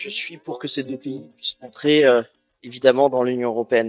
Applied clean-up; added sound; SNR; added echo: neural mask model DeepFilterNet 3.